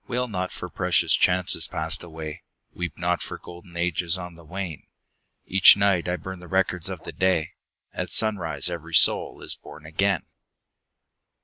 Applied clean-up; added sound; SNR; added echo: neural mask model Resemble Enhance denoiser.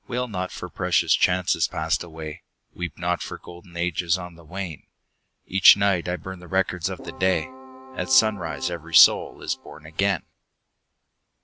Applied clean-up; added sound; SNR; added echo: none; Keyboard (musical); 16 dB; none.